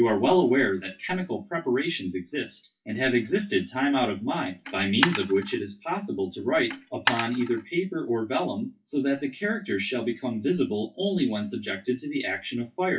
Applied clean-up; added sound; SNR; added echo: classical method WPE with log-MMSE.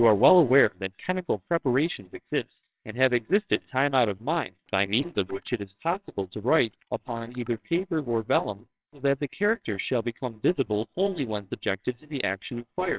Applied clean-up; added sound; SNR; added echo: neural separator model SepFormer WHAMR!.